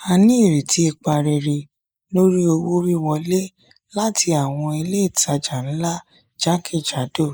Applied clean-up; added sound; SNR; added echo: neural mask model Resemble Enhance denoiser.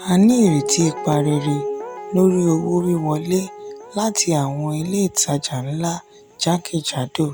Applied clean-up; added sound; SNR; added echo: none; Guitar; 13 dB; none.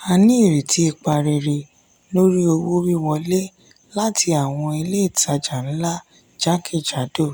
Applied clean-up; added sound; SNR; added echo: none; none; none; none.